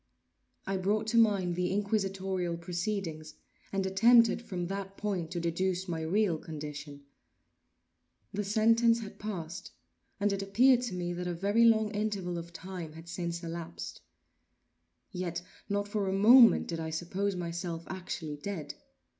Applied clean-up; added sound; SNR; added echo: none; none; none; none.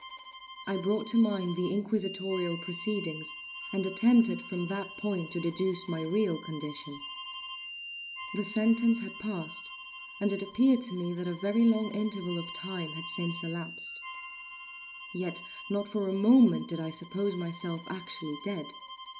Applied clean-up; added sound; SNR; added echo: none; Bowed string instrument + Harmonica; 12 dB; none.